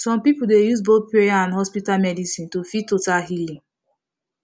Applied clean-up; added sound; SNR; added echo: none; none; none; none.